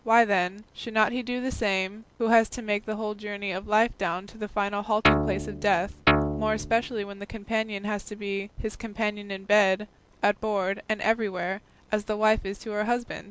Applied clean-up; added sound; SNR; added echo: none; Guitar; -1 dB; none.